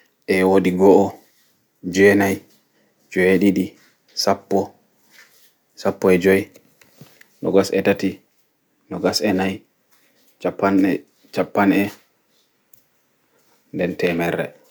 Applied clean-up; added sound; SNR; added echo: none; none; none; none.